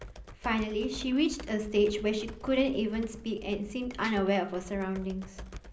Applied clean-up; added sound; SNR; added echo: none; Computer keyboard; 15 dB; reverberation time 0.5 s.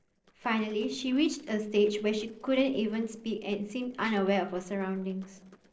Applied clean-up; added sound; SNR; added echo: neural separator model SepFormer DNS4.